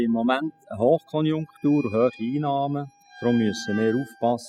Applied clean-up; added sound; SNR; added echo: classical method spectral subtraction.